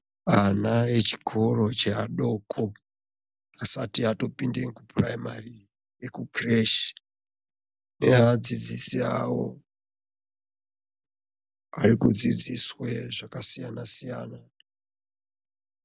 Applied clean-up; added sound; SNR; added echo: none; none; none; none.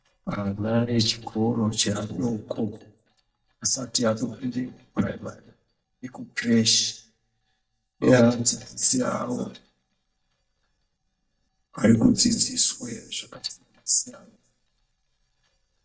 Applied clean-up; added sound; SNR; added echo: neural mask model DeepFilterNet 3.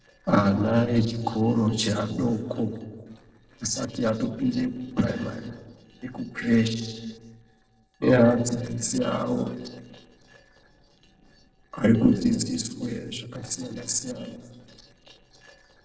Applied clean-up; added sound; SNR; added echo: neural separator model SepFormer DNS4.